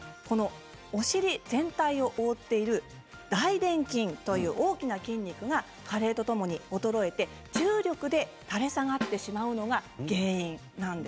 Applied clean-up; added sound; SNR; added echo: none; Snare drum; 11 dB; none.